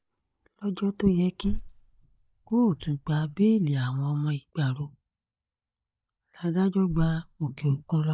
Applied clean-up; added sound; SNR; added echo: neural mask model DeepFilterNet 3.